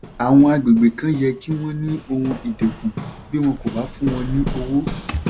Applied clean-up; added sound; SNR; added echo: none; Hammer; 11 dB; none.